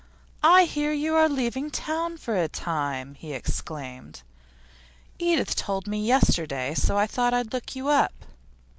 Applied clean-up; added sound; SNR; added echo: none; none; none; none.